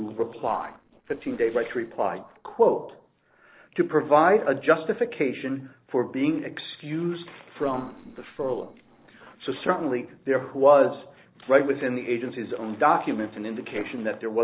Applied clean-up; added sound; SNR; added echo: neural separator model SepFormer DNS4.